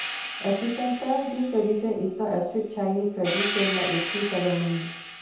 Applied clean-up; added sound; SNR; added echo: none; Hi-hat; 4 dB; reverberation time 0.8 s.